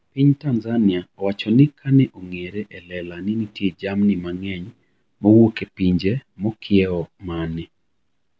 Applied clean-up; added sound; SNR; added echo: none; none; none; none.